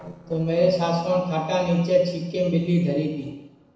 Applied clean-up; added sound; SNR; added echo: neural separator model SepFormer DNS4.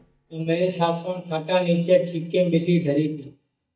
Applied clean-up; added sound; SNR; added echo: neural mask model DeepFilterNet 3.